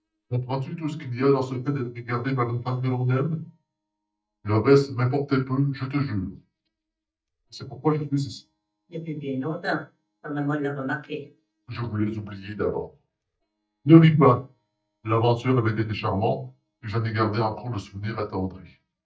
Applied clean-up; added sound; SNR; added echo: neural mask model DeepFilterNet 3.